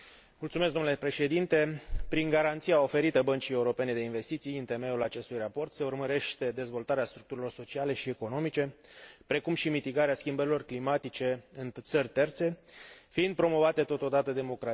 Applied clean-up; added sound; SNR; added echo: none; none; none; none.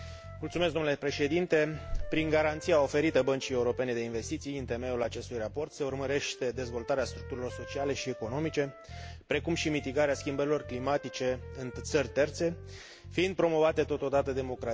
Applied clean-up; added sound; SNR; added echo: none; Wind instrument, woodwind instrument + Bass guitar; 14 dB; none.